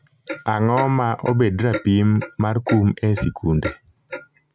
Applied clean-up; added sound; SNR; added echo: neural mask model RNNoise.